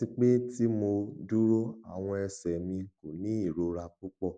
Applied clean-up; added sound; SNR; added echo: none; none; none; none.